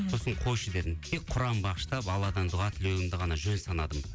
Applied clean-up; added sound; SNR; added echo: none; none; none; none.